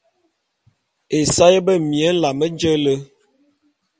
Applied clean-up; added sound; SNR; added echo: none; none; none; none.